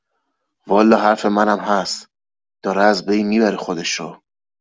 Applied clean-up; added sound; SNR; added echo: none; none; none; none.